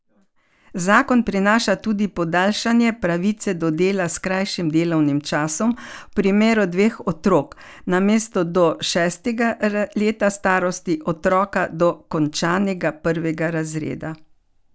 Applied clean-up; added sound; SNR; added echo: none; none; none; none.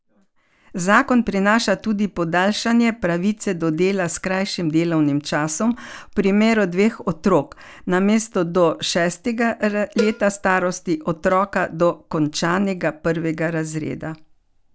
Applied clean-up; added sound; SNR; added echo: none; Cowbell; 13 dB; none.